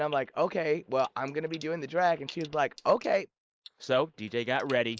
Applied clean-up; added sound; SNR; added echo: neural mask model Resemble Enhance denoiser.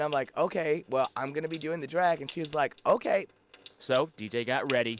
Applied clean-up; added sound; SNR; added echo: none; Trickle, dribble / Sink (filling or washing) / Water tap, faucet; 19 dB; none.